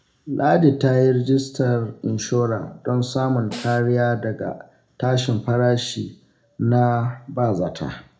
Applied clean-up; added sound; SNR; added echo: none; Snare drum; 18 dB; reverberation time 0.3 s.